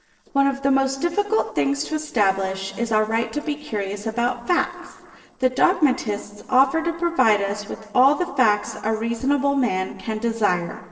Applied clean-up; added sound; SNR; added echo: neural separator model SepFormer DNS4.